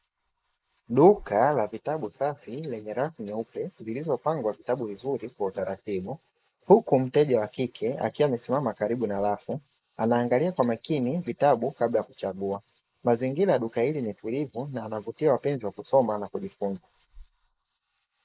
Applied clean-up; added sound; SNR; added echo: neural mask model Resemble Enhance denoiser.